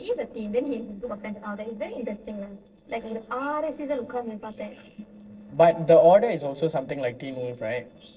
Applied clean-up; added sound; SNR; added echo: neural separator model SepFormer DNS4.